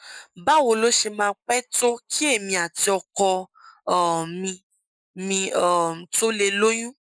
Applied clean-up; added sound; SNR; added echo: neural mask model Resemble Enhance denoiser.